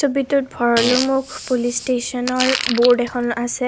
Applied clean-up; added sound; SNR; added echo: none; Fart; 8 dB; none.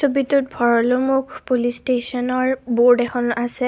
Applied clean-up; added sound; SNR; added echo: none; none; none; none.